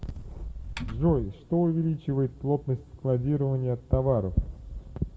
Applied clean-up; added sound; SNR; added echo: none; Typing; 14 dB; reverberation time 1.4 s.